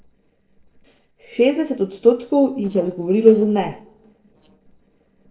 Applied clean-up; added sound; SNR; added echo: neural separator model SepFormer DNS4.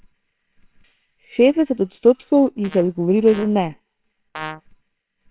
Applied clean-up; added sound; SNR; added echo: neural separator model SepFormer WHAMR!.